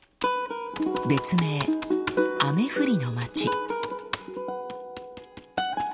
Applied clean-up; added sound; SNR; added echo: none; Computer keyboard; 14 dB; none.